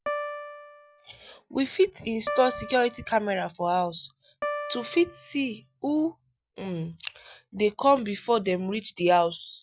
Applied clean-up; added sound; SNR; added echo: none; Piano; 10 dB; none.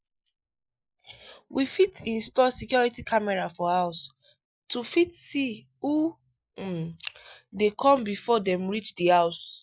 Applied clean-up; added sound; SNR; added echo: neural mask model Resemble Enhance denoiser.